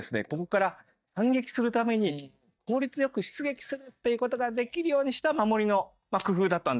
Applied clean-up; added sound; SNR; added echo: neural mask model DeepFilterNet 3.